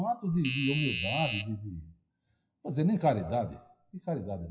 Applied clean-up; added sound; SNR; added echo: classical method WPE with log-MMSE.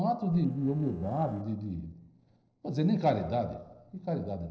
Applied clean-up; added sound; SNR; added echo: neural separator model SepFormer DNS4.